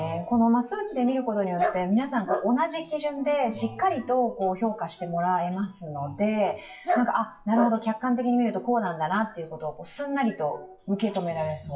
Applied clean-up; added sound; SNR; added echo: classical method WPE with log-MMSE.